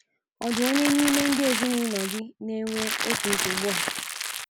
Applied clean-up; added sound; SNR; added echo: none; Crackle; 2 dB; none.